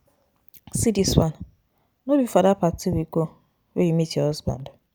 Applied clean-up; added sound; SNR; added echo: none; none; none; none.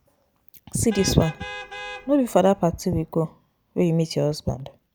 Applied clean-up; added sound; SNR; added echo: none; Vehicle horn, car horn, honking; 15 dB; none.